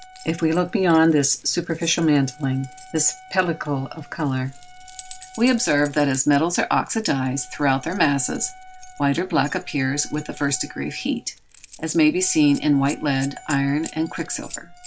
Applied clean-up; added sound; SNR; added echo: none; Wind instrument, woodwind instrument + Keys jangling; 19 dB; none.